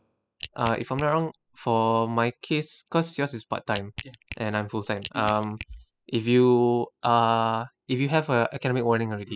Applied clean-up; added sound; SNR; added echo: classical method spectral subtraction.